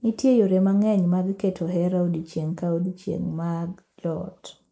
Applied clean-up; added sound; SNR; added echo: neural mask model Resemble Enhance denoiser.